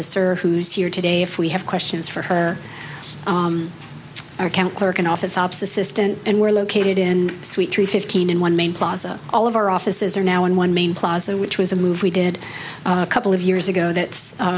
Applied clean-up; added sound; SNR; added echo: none; none; none; none.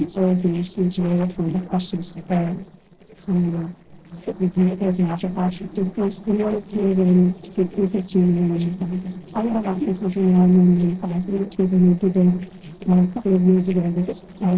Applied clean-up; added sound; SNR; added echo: neural separator model SepFormer DNS4.